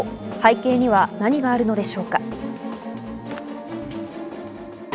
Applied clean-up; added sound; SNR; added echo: none; Musical instrument; 10 dB; none.